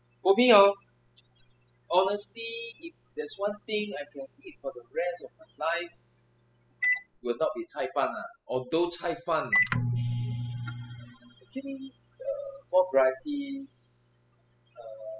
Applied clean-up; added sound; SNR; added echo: classical method spectral subtraction.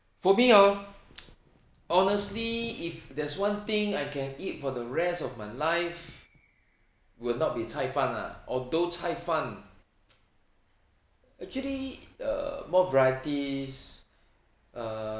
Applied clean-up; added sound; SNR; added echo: none; none; none; none.